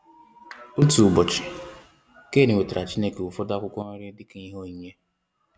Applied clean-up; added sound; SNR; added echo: none; none; none; none.